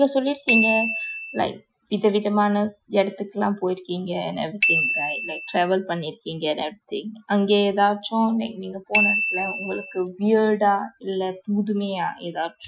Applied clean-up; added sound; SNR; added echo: classical method Wiener filter.